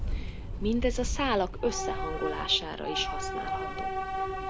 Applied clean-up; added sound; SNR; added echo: none; Subway, metro, underground / Train; 0 dB; none.